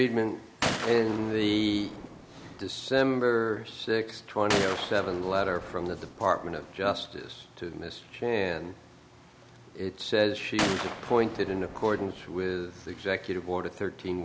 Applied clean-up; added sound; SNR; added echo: none; Gunshot, gunfire; 8 dB; none.